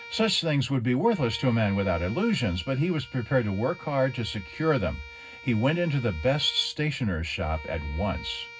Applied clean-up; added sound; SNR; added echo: none; Bowed string instrument; 18 dB; reverberation time 0.4 s.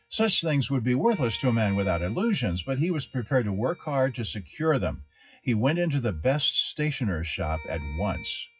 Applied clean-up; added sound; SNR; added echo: classical method WPE with log-MMSE.